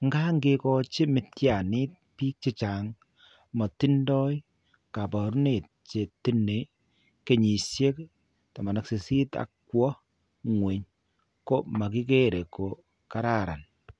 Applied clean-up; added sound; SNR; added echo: none; none; none; none.